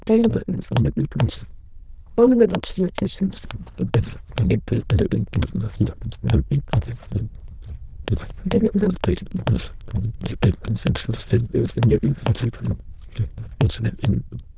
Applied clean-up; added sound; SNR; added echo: neural diffusion model UNIVERSE++.